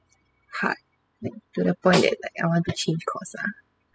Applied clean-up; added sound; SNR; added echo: classical method spectral subtraction.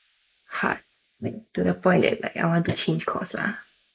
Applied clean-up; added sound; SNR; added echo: neural mask model Resemble Enhance denoiser.